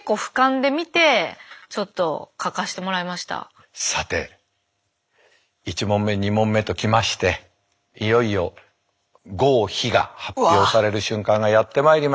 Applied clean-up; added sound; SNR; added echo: none; none; none; none.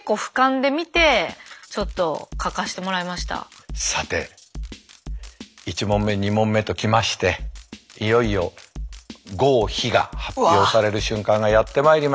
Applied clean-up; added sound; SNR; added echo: none; Drum kit; 15 dB; none.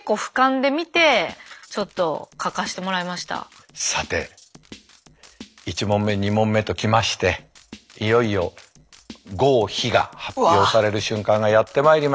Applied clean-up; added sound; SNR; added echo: neural separator model SepFormer DNS4.